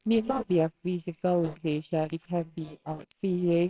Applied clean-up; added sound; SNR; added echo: neural separator model SepFormer WHAMR!.